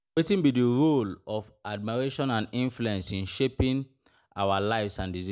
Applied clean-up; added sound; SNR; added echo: none; none; none; none.